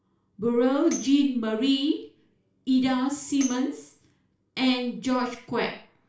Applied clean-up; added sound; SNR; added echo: none; Tambourine; 17 dB; reverberation time 0.4 s.